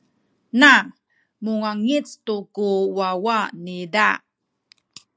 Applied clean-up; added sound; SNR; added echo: none; none; none; none.